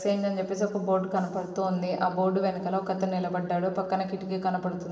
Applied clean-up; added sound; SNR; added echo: none; none; none; reverberation time 2.0 s.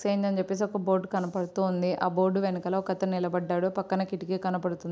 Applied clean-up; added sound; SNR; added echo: none; none; none; none.